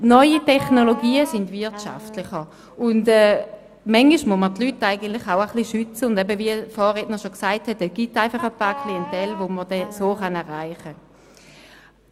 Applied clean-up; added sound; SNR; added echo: none; Wind instrument, woodwind instrument; 13 dB; none.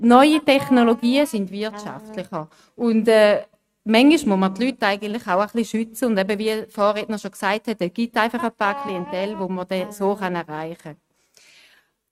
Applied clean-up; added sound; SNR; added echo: neural mask model RNNoise.